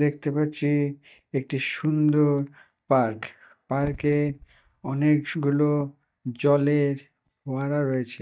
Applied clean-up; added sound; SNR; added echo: neural mask model DeepFilterNet 3.